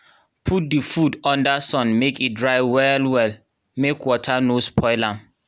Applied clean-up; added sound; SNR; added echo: none; none; none; none.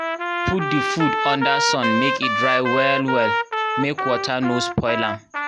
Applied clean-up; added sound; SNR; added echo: none; Trumpet; 0 dB; none.